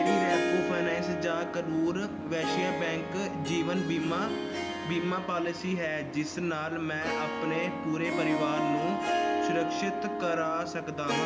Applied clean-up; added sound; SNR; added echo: none; Harp; 0 dB; none.